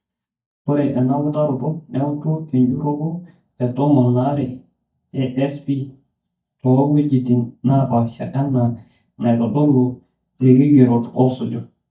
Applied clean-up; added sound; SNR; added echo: neural mask model DeepFilterNet 3.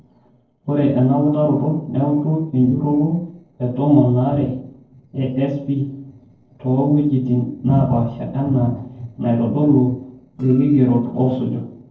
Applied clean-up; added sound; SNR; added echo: neural separator model SepFormer DNS4.